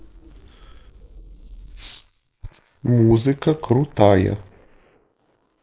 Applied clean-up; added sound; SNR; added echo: neural mask model Resemble Enhance denoiser.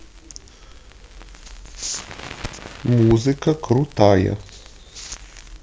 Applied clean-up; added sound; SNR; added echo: none; Crackle; 16 dB; none.